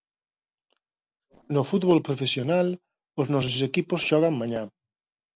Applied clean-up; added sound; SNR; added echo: neural separator model SepFormer DNS4.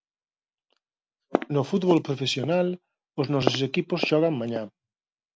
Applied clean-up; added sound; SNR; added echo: none; Walk, footsteps; 6 dB; none.